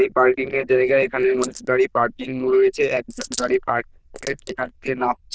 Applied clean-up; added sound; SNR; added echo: neural diffusion model UNIVERSE++.